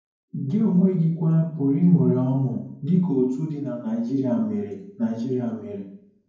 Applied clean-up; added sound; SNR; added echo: none; none; none; reverberation time 0.9 s.